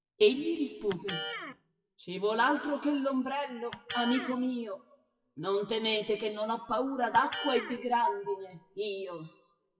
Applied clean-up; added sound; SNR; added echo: classical method WPE with log-MMSE.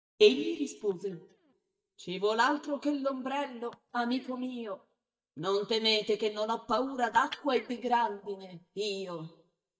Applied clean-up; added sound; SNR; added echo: neural mask model DeepFilterNet 3.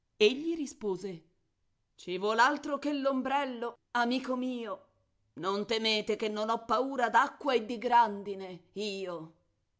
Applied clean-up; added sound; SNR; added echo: none; none; none; none.